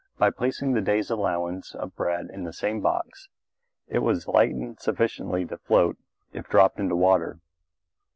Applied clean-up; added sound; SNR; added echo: none; none; none; none.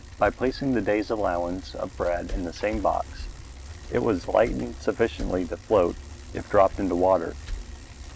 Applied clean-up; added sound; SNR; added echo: none; Bicycle; 12 dB; none.